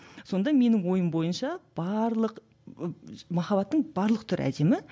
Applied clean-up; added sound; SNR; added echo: none; none; none; none.